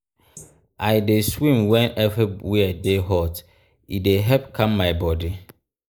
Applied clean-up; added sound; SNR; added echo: neural mask model Resemble Enhance denoiser.